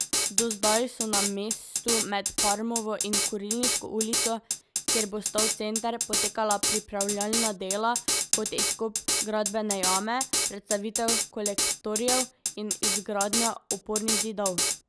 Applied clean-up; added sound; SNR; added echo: none; Drum kit; -3 dB; none.